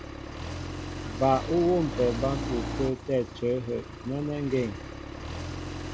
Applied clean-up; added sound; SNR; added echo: none; Accelerating, revving, vroom; 6 dB; none.